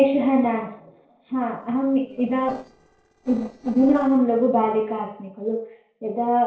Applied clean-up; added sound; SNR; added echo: neural separator model SepFormer DNS4.